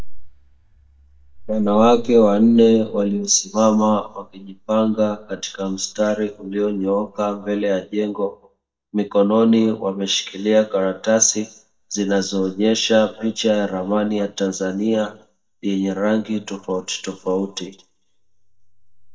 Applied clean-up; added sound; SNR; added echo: neural mask model DeepFilterNet 3.